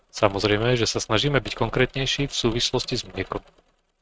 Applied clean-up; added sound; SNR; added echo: neural mask model RNNoise.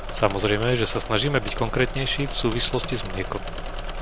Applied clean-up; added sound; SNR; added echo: none; Engine / Mechanisms; 5 dB; none.